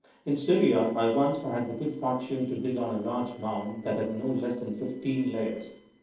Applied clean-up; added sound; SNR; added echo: neural separator model SepFormer DNS4.